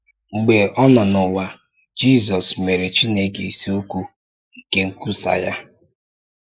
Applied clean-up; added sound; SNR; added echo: neural mask model Resemble Enhance denoiser.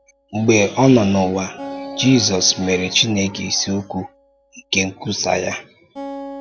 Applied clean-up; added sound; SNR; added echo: none; Acoustic guitar; 18 dB; none.